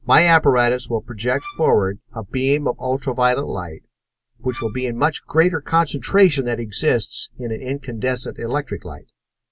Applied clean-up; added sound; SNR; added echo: none; Bowed string instrument; 18 dB; none.